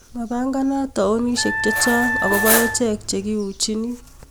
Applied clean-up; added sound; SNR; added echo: none; Cutlery, silverware + Wind instrument, woodwind instrument; 1 dB; none.